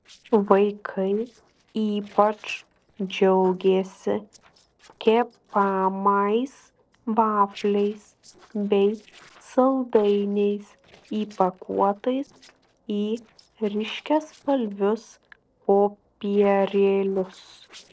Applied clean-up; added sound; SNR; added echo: neural separator model SepFormer DNS4.